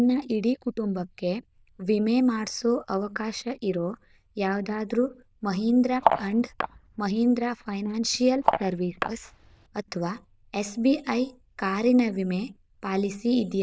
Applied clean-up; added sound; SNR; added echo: neural diffusion model UNIVERSE++.